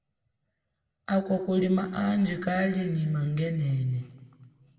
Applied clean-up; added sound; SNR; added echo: none; none; none; reverberation time 1.4 s.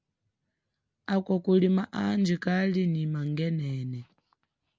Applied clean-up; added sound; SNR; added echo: none; none; none; none.